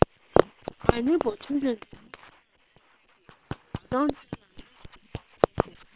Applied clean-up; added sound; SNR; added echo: neural separator model SepFormer WHAM!.